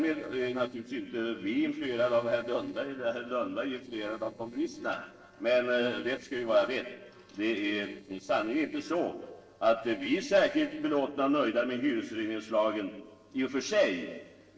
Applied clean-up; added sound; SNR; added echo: neural separator model SepFormer DNS4.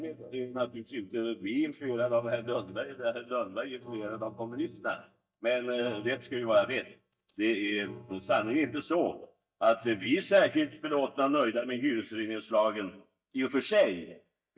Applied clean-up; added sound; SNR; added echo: neural mask model DeepFilterNet 3.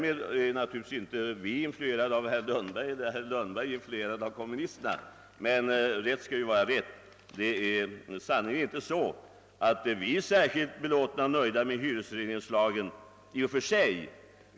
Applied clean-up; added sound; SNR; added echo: none; none; none; none.